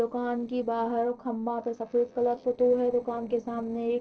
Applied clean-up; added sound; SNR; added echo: neural separator model SepFormer DNS4.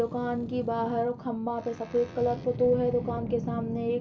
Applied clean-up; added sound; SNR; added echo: none; Boat, Water vehicle; 9 dB; reverberation time 0.2 s.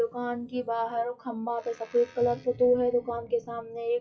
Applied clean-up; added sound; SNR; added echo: classical method WPE with log-MMSE.